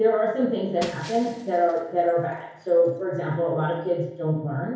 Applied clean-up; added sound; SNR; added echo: none; Shatter; 20 dB; reverberation time 1.0 s.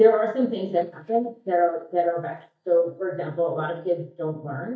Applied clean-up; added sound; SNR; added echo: neural mask model DeepFilterNet 3.